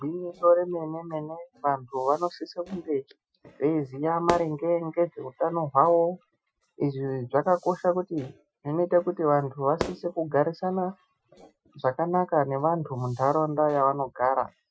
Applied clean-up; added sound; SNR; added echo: classical method Wiener filter.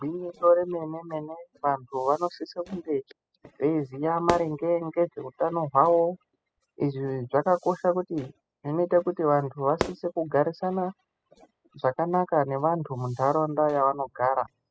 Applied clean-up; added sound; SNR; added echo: classical method spectral subtraction.